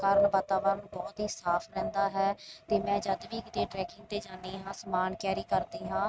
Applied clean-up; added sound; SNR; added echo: neural mask model RNNoise.